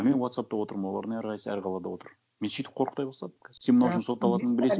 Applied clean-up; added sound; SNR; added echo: none; none; none; none.